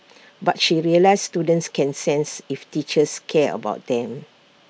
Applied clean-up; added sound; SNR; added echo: none; none; none; none.